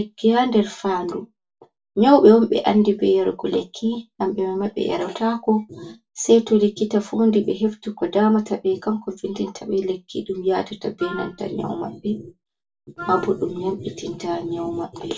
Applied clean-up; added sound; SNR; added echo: none; Wind instrument, woodwind instrument; 15 dB; reverberation time 0.1 s.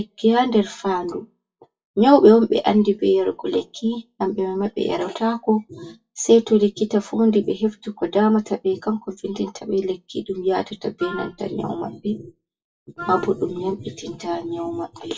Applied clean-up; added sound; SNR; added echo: classical method WPE with log-MMSE.